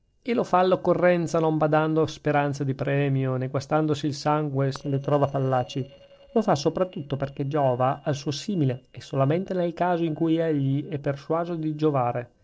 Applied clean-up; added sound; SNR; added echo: neural separator model SepFormer DNS4.